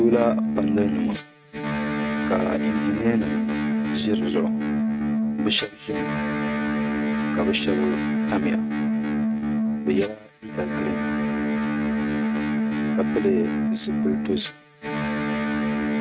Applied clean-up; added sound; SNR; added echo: neural mask model RNNoise.